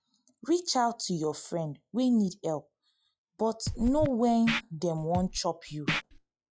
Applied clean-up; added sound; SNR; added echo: classical method log-MMSE.